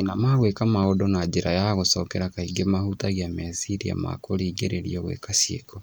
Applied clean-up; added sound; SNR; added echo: none; none; none; none.